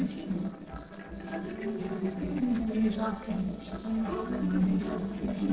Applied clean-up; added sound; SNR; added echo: neural separator model SepFormer DNS4.